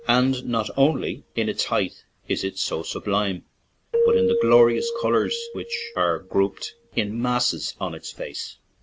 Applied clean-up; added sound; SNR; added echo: none; Keyboard (musical); 5 dB; none.